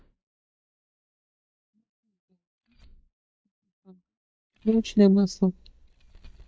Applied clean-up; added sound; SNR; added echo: neural mask model DeepFilterNet 3.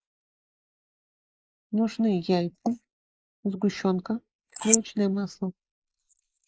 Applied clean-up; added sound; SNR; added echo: neural mask model Resemble Enhance denoiser.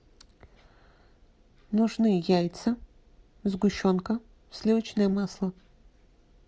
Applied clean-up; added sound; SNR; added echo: none; none; none; none.